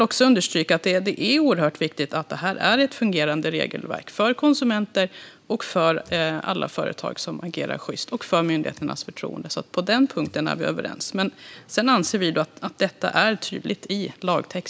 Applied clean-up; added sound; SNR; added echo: none; none; none; none.